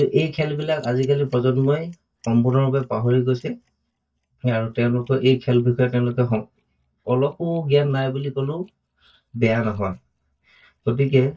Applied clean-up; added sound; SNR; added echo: neural mask model DeepFilterNet 3.